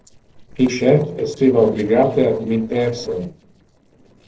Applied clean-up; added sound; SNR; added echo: neural separator model SepFormer DNS4.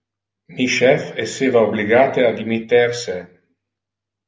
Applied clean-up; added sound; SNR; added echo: none; none; none; none.